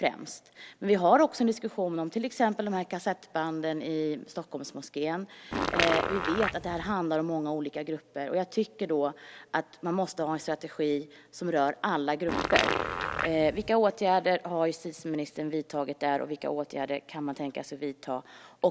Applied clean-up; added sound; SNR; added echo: none; Fart; 1 dB; none.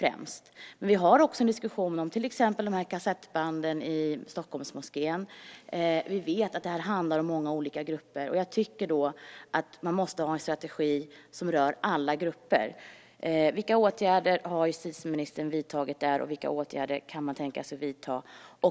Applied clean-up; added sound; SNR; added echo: none; none; none; none.